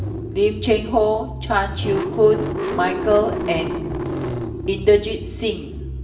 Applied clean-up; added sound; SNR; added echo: none; Engine starting / Car; 5 dB; reverberation time 0.8 s.